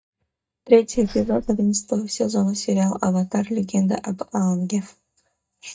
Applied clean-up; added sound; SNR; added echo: neural mask model DeepFilterNet 3.